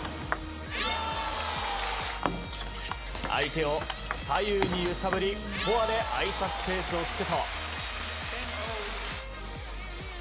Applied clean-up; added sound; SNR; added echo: none; none; none; none.